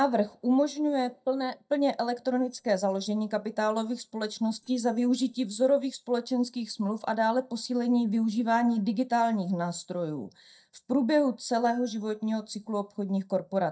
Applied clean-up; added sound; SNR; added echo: neural mask model DeepFilterNet 3.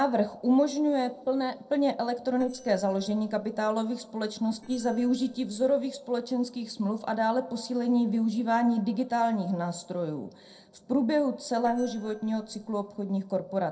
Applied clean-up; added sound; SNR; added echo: neural separator model SepFormer DNS4.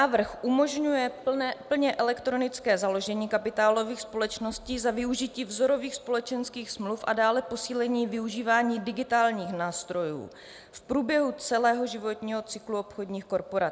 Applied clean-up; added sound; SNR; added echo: none; none; none; none.